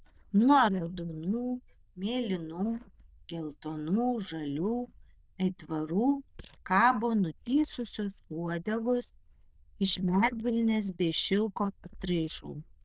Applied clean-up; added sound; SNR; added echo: neural diffusion model UNIVERSE++.